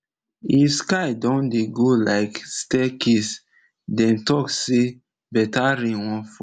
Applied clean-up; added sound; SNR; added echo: none; none; none; none.